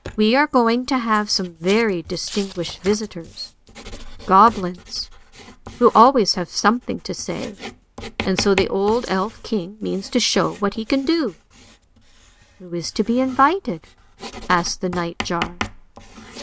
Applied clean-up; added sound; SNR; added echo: none; Writing; 15 dB; none.